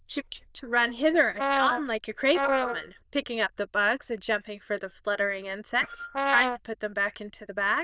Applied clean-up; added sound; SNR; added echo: neural diffusion model UNIVERSE++.